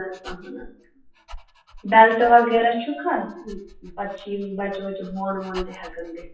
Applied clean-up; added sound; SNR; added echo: classical method WPE with log-MMSE.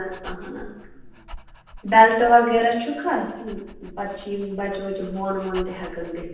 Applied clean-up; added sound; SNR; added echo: none; Dog; 18 dB; reverberation time 0.9 s.